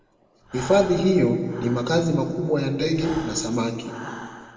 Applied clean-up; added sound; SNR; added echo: none; Breathing; 16 dB; reverberation time 2.2 s.